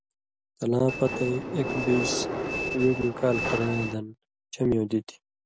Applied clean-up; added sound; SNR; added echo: none; Train; 3 dB; none.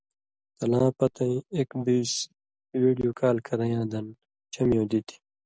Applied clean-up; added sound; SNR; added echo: none; none; none; none.